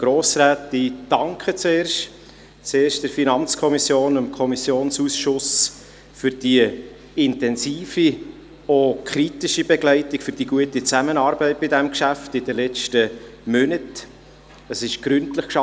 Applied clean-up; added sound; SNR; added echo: none; none; none; none.